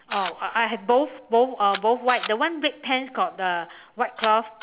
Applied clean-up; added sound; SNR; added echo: none; Camera; 16 dB; none.